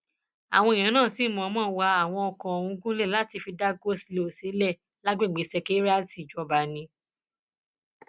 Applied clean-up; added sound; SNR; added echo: none; none; none; none.